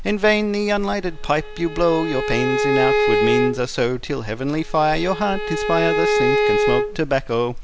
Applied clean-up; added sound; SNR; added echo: none; Bowed string instrument; 1 dB; none.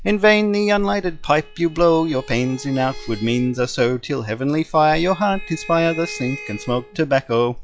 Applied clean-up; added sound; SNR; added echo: classical method log-MMSE.